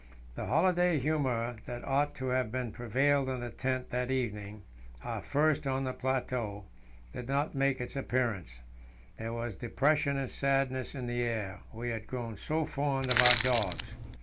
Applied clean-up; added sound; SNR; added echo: none; Crushing; -4 dB; none.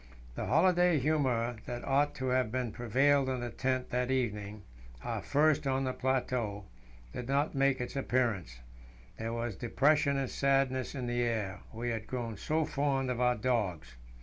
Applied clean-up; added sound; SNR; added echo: none; none; none; none.